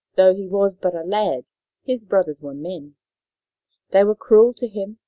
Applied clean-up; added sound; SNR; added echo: none; none; none; none.